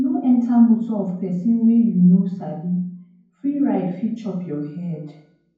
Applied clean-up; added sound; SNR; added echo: none; none; none; reverberation time 0.9 s.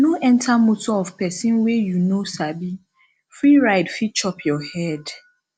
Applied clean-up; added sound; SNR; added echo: none; none; none; none.